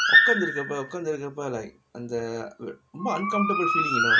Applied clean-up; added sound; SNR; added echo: none; Bird; -5 dB; none.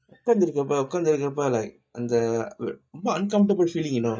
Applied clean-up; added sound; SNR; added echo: neural mask model DeepFilterNet 3.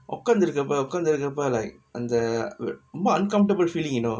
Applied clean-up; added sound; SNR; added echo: none; none; none; none.